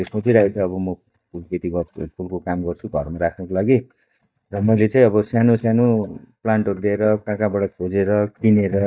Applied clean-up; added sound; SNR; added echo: neural mask model DeepFilterNet 3.